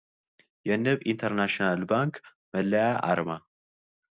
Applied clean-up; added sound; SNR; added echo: none; none; none; none.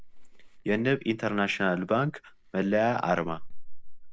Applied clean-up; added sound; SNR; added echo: none; Chewing, mastication; 9 dB; none.